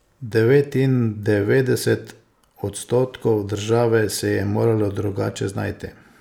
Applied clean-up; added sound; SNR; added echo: none; none; none; none.